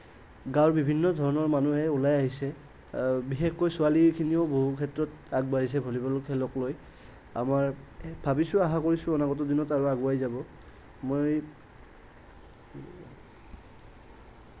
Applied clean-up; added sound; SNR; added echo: none; none; none; none.